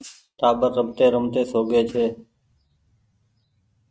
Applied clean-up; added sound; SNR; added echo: neural mask model RNNoise.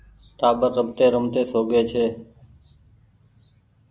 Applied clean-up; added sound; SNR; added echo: none; none; none; none.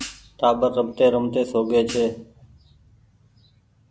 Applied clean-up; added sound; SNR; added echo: none; Hi-hat; 16 dB; none.